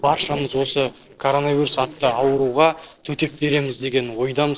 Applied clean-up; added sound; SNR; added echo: neural separator model SepFormer DNS4.